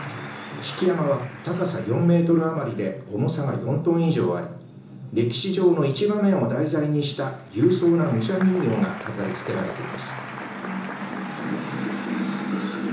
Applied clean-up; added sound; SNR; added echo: none; Applause; 16 dB; reverberation time 0.6 s.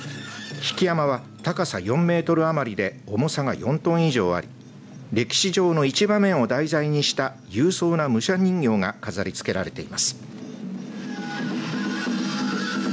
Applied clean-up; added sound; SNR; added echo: none; none; none; none.